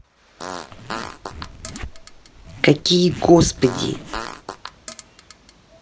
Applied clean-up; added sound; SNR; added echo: none; Fart + Zipper (clothing); 12 dB; none.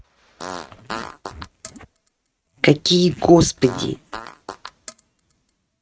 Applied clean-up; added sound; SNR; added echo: neural mask model RNNoise.